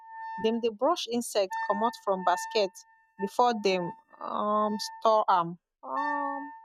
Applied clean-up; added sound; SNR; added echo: neural mask model RNNoise.